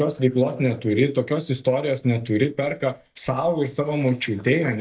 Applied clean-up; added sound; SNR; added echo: neural mask model DeepFilterNet 3.